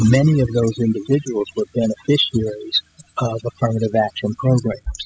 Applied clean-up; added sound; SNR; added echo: classical method spectral subtraction.